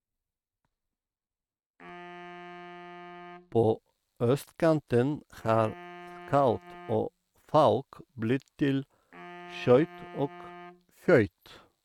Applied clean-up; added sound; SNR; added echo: neural mask model RNNoise.